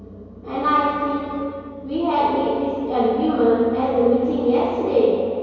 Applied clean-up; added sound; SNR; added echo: none; none; none; reverberation time 2.2 s.